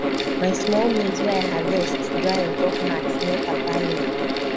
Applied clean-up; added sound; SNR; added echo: none; Mechanical fan; -2 dB; none.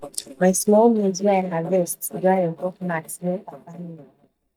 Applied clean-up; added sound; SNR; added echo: neural mask model DeepFilterNet 3.